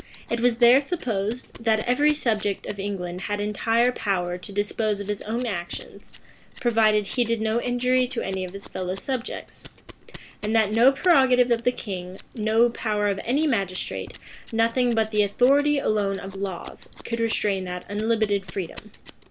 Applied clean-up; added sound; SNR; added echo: none; Scissors; 17 dB; none.